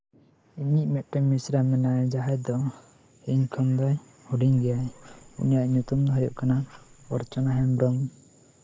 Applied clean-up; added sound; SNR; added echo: neural mask model Resemble Enhance denoiser.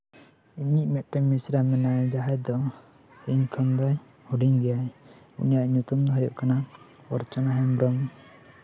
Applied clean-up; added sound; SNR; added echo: none; none; none; none.